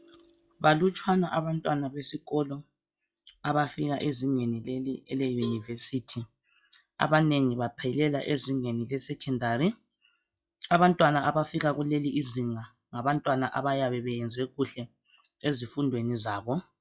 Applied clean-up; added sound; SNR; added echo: classical method log-MMSE.